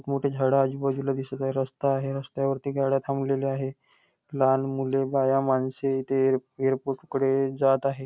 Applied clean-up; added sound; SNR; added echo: none; none; none; none.